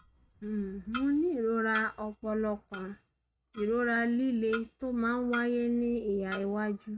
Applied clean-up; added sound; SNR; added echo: neural mask model RNNoise.